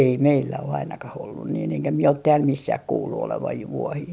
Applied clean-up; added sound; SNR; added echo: none; none; none; none.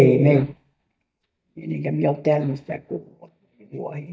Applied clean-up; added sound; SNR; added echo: neural mask model DeepFilterNet 3.